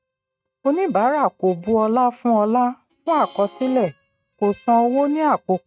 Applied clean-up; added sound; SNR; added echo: neural mask model RNNoise.